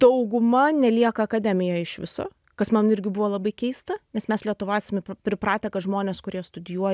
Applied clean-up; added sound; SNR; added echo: none; none; none; none.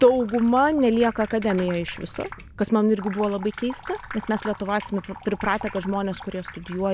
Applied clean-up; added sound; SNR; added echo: none; Sink (filling or washing) / Water tap, faucet; 16 dB; none.